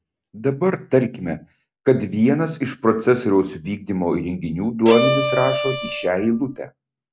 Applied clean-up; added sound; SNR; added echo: none; Bowed string instrument; 2 dB; none.